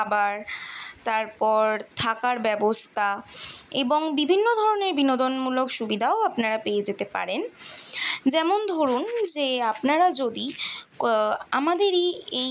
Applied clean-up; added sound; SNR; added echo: none; none; none; none.